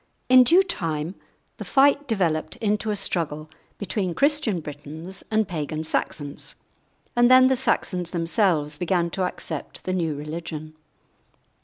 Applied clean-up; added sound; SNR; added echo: none; none; none; none.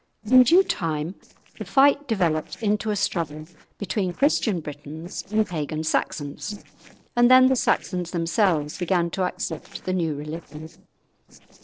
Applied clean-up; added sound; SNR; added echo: neural separator model SepFormer DNS4.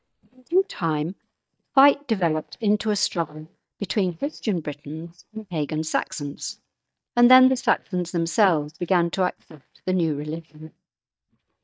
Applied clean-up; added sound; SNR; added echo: neural mask model DeepFilterNet 3.